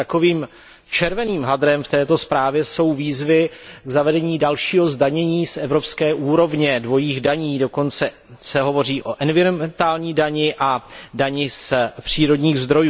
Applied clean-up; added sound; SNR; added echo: none; none; none; none.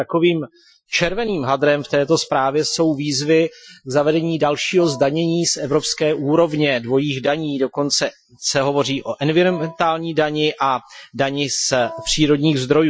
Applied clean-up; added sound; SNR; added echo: classical method Wiener filter.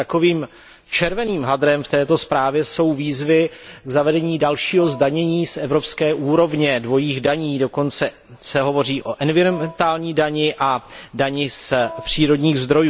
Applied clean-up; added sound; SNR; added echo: none; Wind instrument, woodwind instrument; 17 dB; none.